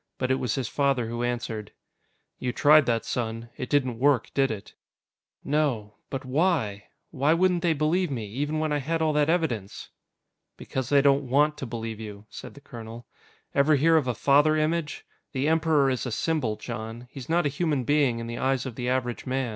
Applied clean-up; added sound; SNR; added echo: none; none; none; none.